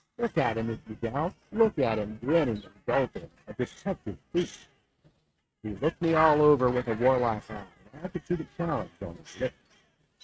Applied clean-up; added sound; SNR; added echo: neural mask model RNNoise.